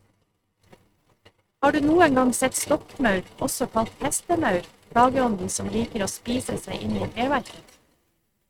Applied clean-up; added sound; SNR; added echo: neural mask model RNNoise.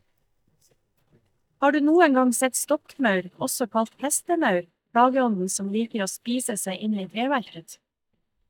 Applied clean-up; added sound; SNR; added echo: neural mask model DeepFilterNet 3.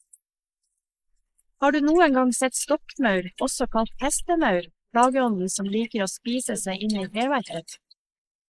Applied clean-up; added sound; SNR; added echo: neural mask model Resemble Enhance denoiser.